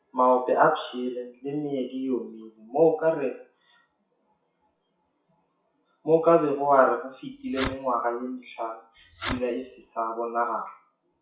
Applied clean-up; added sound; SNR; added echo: classical method WPE with log-MMSE.